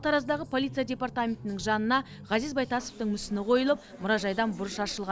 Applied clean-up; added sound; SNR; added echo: none; none; none; none.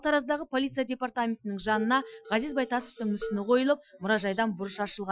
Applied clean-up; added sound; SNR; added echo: classical method Wiener filter.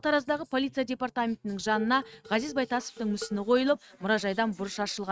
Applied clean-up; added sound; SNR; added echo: neural mask model RNNoise.